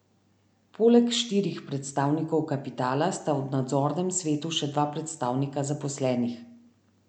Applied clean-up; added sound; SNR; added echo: none; none; none; none.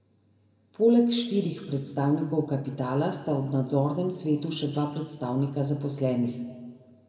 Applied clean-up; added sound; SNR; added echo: none; none; none; reverberation time 1.4 s.